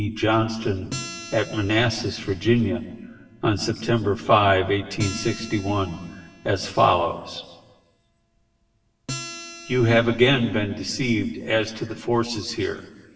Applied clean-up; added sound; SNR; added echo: none; Acoustic guitar; 18 dB; reverberation time 1.4 s.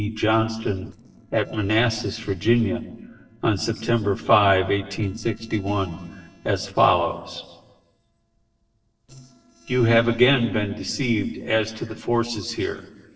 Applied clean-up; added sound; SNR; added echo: neural separator model SepFormer DNS4.